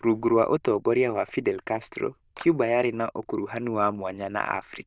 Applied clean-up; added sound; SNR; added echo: neural diffusion model UNIVERSE++.